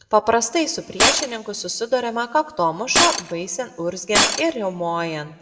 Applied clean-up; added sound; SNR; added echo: none; Shatter; 0 dB; reverberation time 1.3 s.